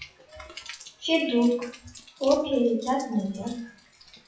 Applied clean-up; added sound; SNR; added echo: classical method WPE with log-MMSE.